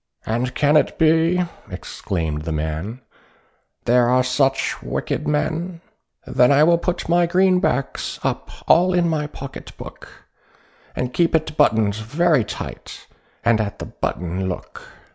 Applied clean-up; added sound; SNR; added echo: none; none; none; none.